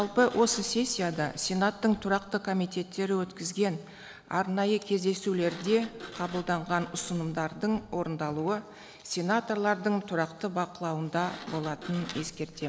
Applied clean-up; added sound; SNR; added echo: none; Sliding door; 19 dB; none.